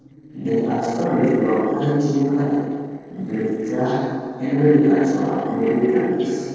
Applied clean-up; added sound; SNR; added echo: neural separator model SepFormer DNS4.